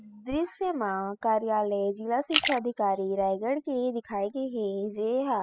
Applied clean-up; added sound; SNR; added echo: classical method spectral subtraction.